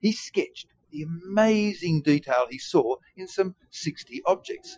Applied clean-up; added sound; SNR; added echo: classical method Wiener filter.